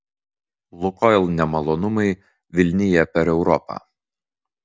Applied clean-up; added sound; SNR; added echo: none; none; none; none.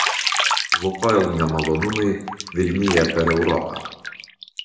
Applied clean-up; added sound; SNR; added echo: none; Bathtub (filling or washing); 4 dB; reverberation time 0.8 s.